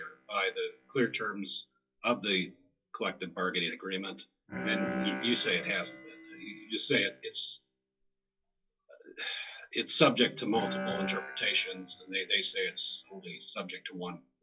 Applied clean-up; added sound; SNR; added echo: classical method WPE with log-MMSE.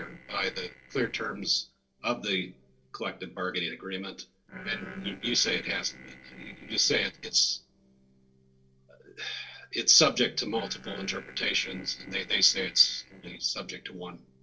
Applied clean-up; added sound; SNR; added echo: neural separator model SepFormer DNS4.